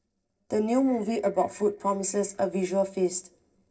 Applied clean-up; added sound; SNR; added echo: neural separator model SepFormer DNS4.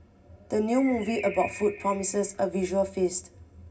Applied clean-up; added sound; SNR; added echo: none; Bird; 14 dB; reverberation time 0.4 s.